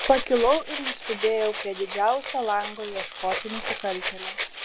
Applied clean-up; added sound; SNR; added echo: none; Rattle (instrument); 7 dB; none.